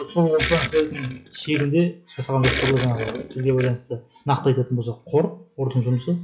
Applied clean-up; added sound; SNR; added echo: classical method log-MMSE.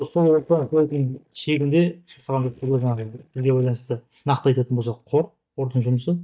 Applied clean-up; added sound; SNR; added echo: neural mask model DeepFilterNet 3.